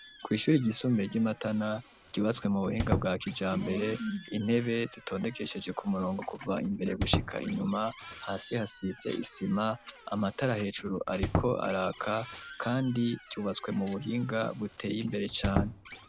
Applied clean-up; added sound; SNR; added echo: none; Squeak; 8 dB; none.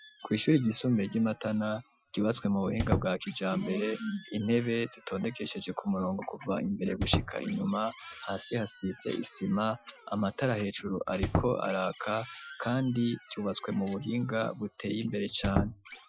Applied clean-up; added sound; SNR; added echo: classical method Wiener filter.